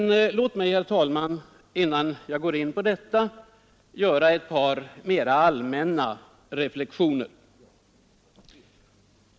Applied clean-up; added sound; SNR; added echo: none; none; none; none.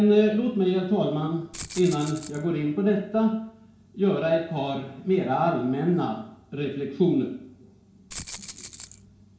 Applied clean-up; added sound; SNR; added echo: none; Rattle (instrument); 15 dB; reverberation time 0.6 s.